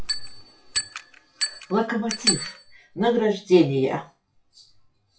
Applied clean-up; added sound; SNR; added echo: classical method WPE with log-MMSE.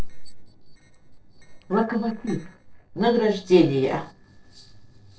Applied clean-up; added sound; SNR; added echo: neural separator model SepFormer DNS4.